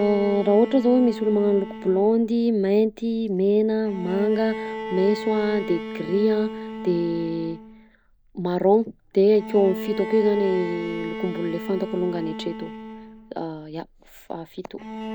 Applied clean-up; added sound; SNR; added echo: none; Bowed string instrument; 11 dB; none.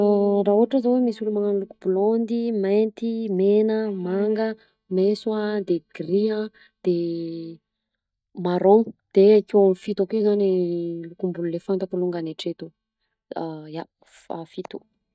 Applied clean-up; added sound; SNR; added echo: neural mask model DeepFilterNet 3.